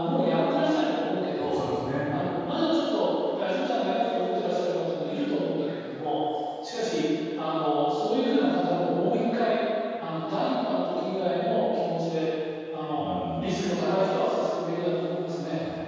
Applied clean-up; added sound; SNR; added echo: none; none; none; reverberation time 2.2 s.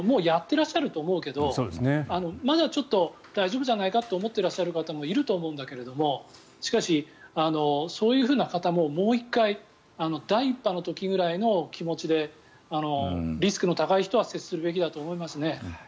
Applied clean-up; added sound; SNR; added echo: none; none; none; none.